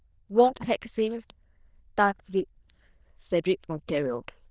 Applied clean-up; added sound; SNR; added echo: neural diffusion model UNIVERSE++.